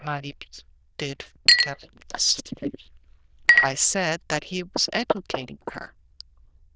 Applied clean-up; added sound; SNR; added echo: neural diffusion model UNIVERSE++.